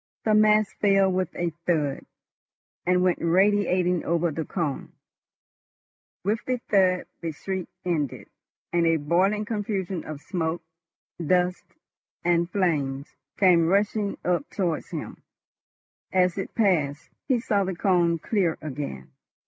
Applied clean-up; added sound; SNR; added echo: none; none; none; none.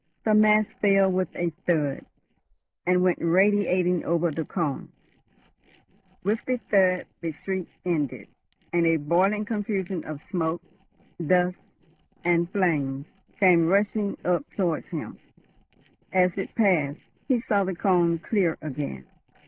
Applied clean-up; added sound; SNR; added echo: neural separator model SepFormer DNS4.